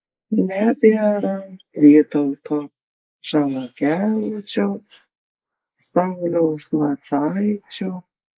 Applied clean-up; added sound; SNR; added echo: neural mask model Resemble Enhance denoiser.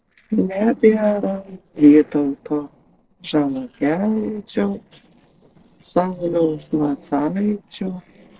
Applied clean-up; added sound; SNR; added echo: neural separator model SepFormer DNS4.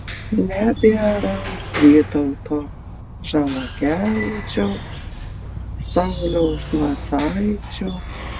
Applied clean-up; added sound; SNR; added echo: none; Squeak / Wood + Insect; 9 dB; none.